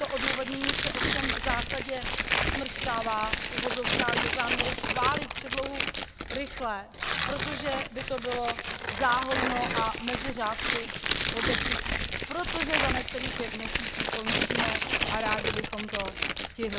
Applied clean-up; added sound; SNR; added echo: none; Tearing; -3 dB; none.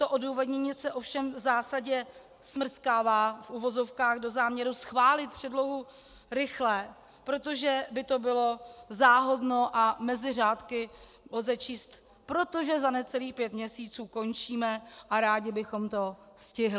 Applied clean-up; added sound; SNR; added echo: none; none; none; none.